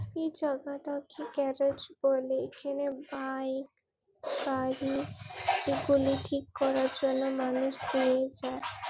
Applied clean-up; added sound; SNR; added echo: none; none; none; none.